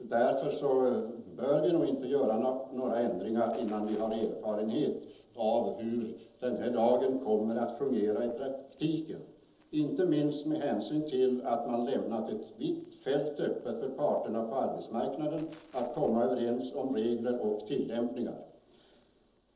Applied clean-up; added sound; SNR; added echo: neural separator model SepFormer DNS4.